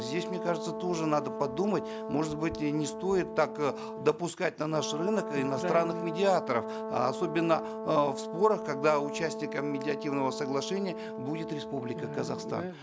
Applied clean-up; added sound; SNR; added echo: none; Brass instrument; 7 dB; none.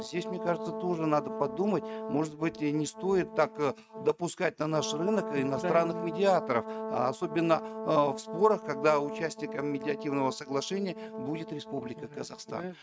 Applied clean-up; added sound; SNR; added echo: neural mask model RNNoise.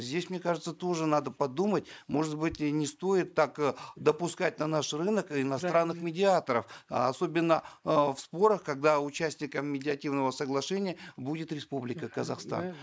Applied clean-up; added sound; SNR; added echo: neural mask model Resemble Enhance denoiser.